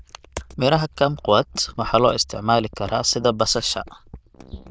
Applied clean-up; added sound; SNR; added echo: neural diffusion model UNIVERSE++.